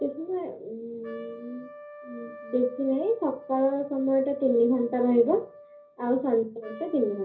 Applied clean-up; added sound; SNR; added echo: none; Trumpet; 20 dB; reverberation time 0.5 s.